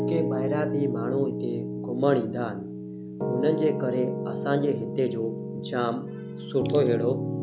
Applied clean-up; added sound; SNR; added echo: none; Piano; 3 dB; none.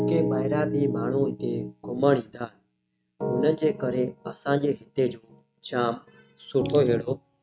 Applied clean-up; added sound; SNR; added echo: neural mask model RNNoise.